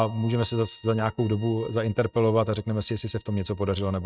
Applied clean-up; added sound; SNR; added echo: neural mask model RNNoise.